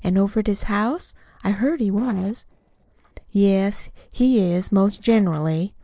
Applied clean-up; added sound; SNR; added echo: neural separator model SepFormer DNS4.